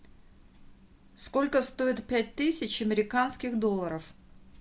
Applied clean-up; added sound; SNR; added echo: none; none; none; none.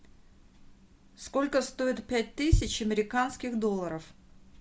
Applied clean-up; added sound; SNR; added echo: none; Bass drum; 1 dB; none.